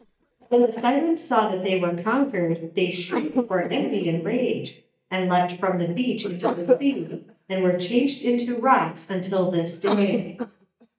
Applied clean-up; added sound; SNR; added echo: neural mask model DeepFilterNet 3.